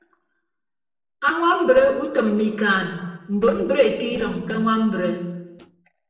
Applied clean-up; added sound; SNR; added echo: neural separator model SepFormer DNS4.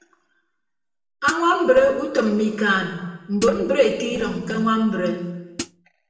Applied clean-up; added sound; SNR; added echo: none; Hi-hat; 11 dB; reverberation time 1.0 s.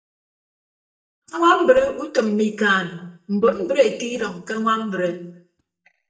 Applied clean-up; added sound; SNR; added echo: neural mask model DeepFilterNet 3.